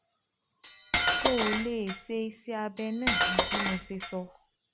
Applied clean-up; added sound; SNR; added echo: none; Cutlery, silverware; -4 dB; none.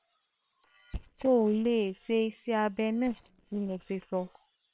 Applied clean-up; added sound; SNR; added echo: neural separator model SepFormer WHAM!.